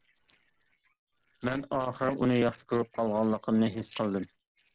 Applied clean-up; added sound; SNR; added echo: neural separator model SepFormer DNS4.